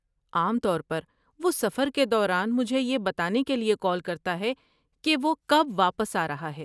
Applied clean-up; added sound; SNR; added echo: none; none; none; none.